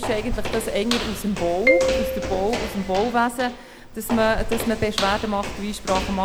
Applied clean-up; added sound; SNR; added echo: none; Walk, footsteps + Marimba, xylophone; 2 dB; none.